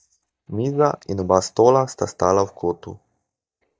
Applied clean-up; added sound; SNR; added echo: neural mask model DeepFilterNet 3.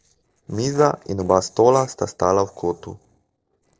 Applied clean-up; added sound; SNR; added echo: neural separator model SepFormer DNS4.